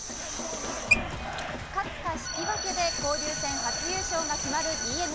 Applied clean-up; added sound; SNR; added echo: none; Organ + Sink (filling or washing) / Water tap, faucet; 0 dB; none.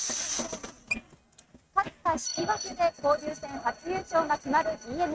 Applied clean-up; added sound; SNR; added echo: neural mask model RNNoise.